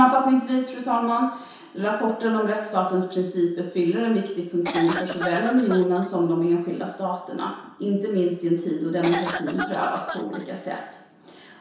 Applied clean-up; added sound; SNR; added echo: none; Cough; 7 dB; reverberation time 0.7 s.